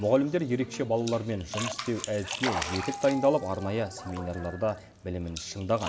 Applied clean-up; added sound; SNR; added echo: none; Splash, splatter; 10 dB; reverberation time 2.2 s.